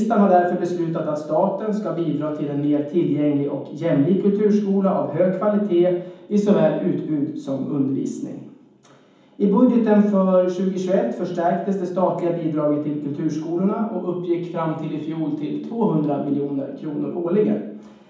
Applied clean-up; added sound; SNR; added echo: none; none; none; reverberation time 1.2 s.